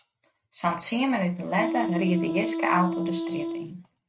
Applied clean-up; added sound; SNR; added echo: neural mask model RNNoise.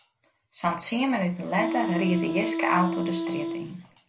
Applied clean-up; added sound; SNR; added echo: none; Wind instrument, woodwind instrument; 3 dB; none.